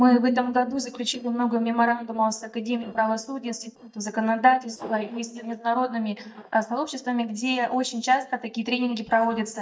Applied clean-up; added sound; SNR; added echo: neural mask model DeepFilterNet 3.